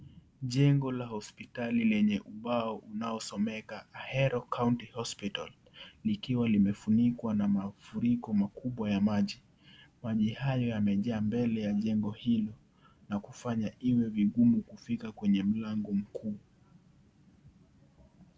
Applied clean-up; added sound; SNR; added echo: none; none; none; none.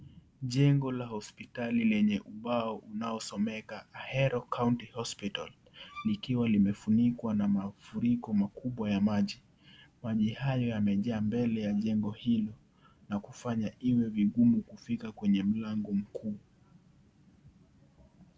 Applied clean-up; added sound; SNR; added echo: none; Bowed string instrument; 18 dB; none.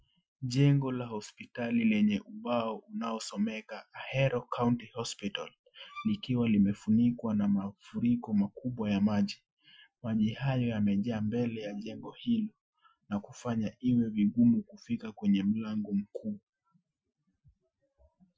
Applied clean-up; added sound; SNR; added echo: classical method Wiener filter.